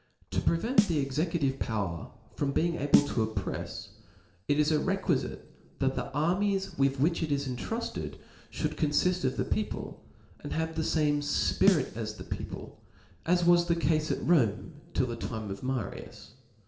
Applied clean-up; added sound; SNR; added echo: none; Snare drum; 5 dB; reverberation time 1.6 s.